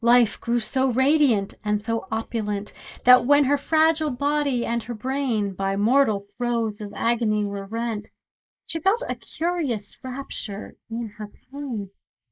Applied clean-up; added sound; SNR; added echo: neural mask model Resemble Enhance denoiser.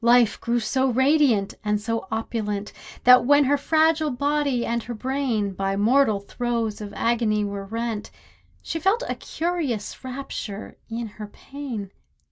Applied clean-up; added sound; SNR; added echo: none; none; none; none.